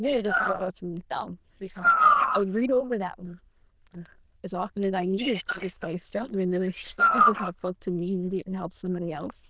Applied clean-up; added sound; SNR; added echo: neural diffusion model UNIVERSE++.